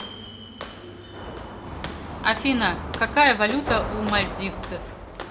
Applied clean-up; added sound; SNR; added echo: none; Walk, footsteps; 7 dB; none.